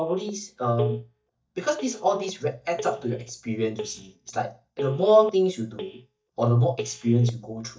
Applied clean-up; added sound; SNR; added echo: neural mask model DeepFilterNet 3.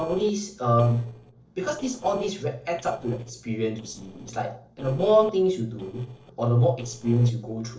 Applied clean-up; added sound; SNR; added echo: neural separator model SepFormer DNS4.